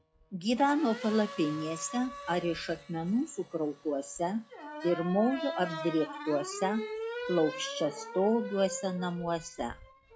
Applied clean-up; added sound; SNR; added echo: classical method log-MMSE.